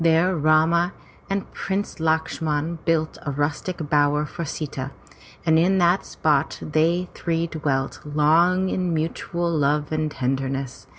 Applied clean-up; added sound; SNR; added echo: none; none; none; none.